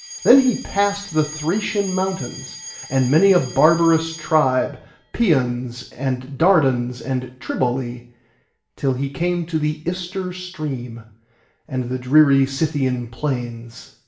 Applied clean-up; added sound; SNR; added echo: none; Alarm; 20 dB; reverberation time 0.5 s.